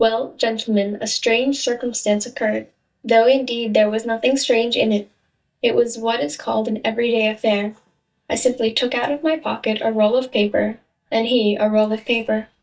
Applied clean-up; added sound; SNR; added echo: neural mask model DeepFilterNet 3.